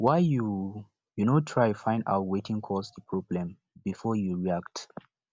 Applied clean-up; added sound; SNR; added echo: none; none; none; none.